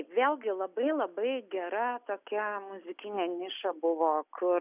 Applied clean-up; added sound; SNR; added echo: none; none; none; none.